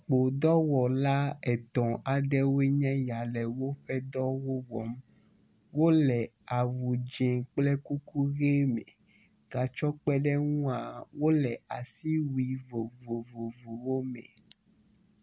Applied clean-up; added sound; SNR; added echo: none; none; none; none.